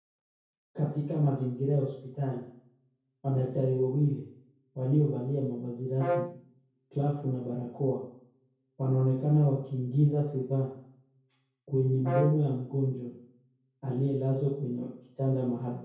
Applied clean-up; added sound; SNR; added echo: none; Brass instrument; 6 dB; reverberation time 0.6 s.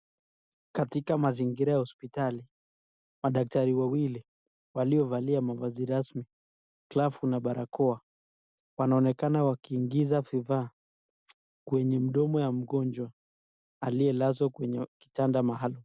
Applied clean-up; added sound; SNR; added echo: none; none; none; none.